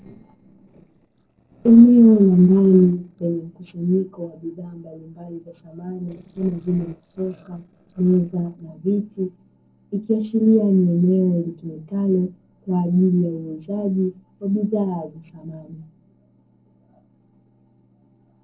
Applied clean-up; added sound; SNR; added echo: neural separator model SepFormer DNS4.